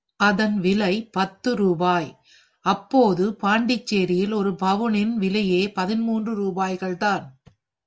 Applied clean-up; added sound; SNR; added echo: none; none; none; none.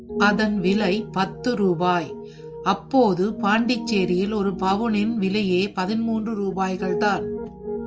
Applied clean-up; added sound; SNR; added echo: none; Piano; 9 dB; none.